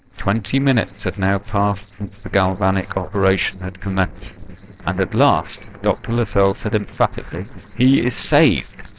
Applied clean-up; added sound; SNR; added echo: neural separator model SepFormer DNS4.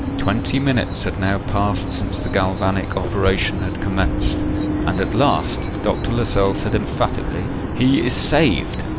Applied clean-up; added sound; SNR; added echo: none; Bird vocalization, bird call, bird song; 2 dB; none.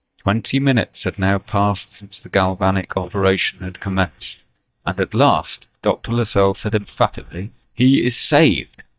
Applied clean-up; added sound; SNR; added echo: neural mask model DeepFilterNet 3.